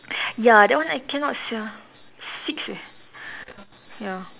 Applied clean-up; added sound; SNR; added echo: none; none; none; none.